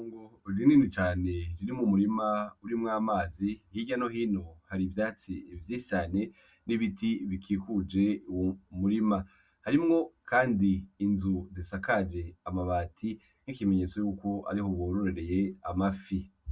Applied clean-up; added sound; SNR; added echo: none; none; none; none.